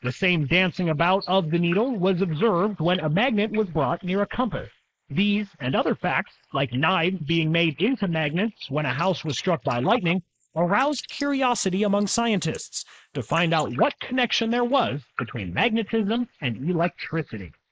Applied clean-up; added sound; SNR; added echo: neural mask model Resemble Enhance denoiser.